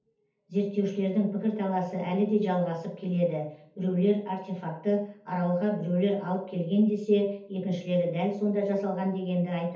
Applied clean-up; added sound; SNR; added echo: none; none; none; reverberation time 0.6 s.